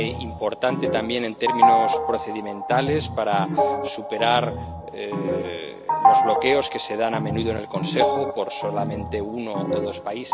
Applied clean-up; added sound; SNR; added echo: none; Organ; -2 dB; none.